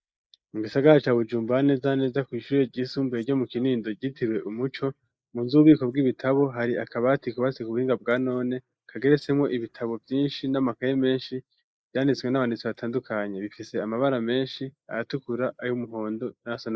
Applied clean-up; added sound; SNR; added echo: neural mask model Resemble Enhance denoiser.